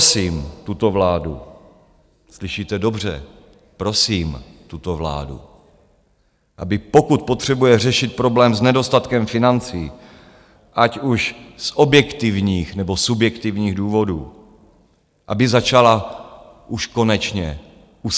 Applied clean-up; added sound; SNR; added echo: none; none; none; none.